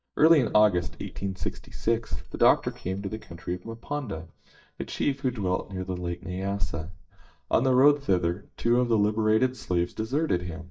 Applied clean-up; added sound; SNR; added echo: neural mask model DeepFilterNet 3.